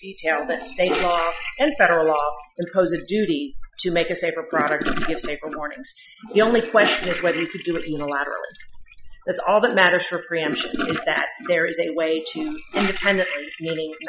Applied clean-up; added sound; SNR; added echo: classical method Wiener filter.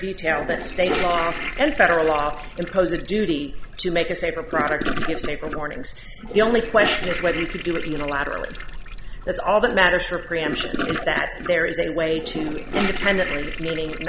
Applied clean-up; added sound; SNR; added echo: none; Toilet flush / Gurgling; 9 dB; none.